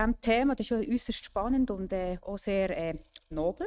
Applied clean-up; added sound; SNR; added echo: neural mask model RNNoise.